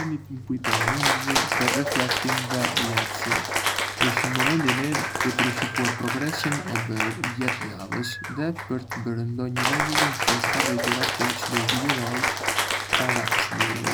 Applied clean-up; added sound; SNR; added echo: none; Cheering; -4 dB; none.